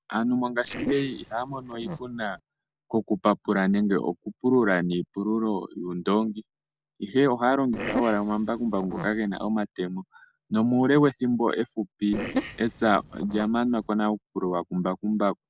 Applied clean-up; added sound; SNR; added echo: neural separator model SepFormer DNS4.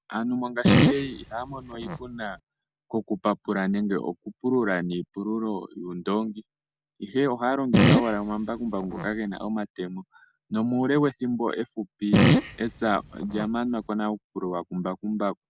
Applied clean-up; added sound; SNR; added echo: none; Fart; -4 dB; none.